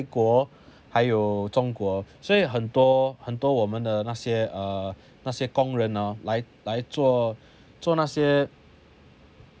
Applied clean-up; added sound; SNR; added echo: none; none; none; none.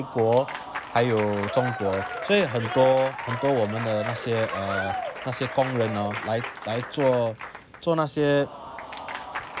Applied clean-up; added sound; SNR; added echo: none; Applause / Crowd; 8 dB; none.